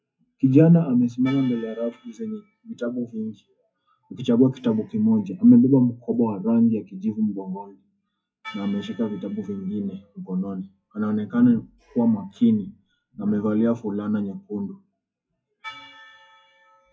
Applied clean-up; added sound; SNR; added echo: classical method WPE with log-MMSE.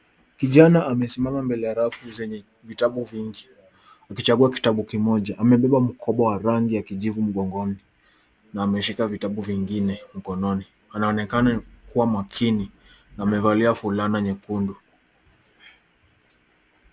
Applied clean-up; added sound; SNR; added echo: none; none; none; none.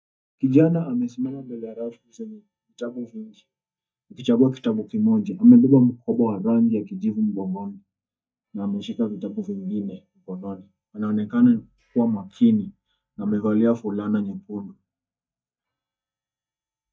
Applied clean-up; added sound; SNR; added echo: neural mask model DeepFilterNet 3.